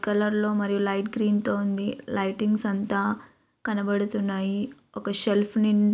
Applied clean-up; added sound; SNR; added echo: none; none; none; none.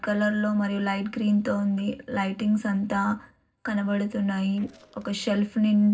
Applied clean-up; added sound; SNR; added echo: neural separator model SepFormer DNS4.